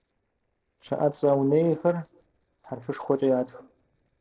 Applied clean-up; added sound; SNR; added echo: neural separator model SepFormer DNS4.